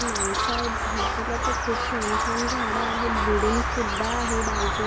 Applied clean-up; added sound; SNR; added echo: none; Bird vocalization, bird call, bird song + Harmonica; -1 dB; none.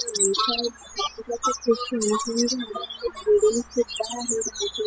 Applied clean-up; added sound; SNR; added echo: classical method spectral subtraction.